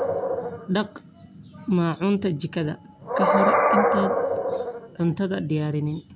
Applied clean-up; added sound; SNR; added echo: none; Animal; -1 dB; none.